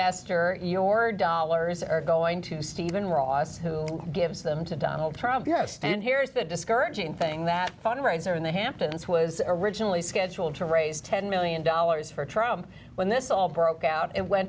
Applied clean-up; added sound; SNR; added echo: none; none; none; none.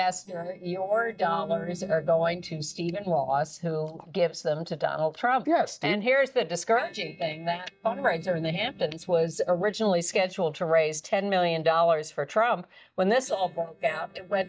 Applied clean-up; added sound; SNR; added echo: neural mask model DeepFilterNet 3.